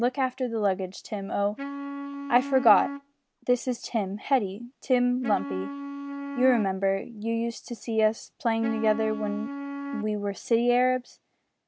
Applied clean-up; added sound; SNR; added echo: none; Wind instrument, woodwind instrument; 9 dB; none.